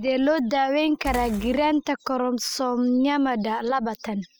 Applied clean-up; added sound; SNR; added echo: classical method spectral subtraction.